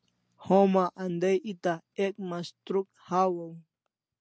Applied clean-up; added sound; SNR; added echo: none; none; none; none.